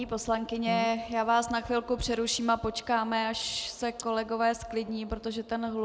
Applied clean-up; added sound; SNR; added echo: none; none; none; none.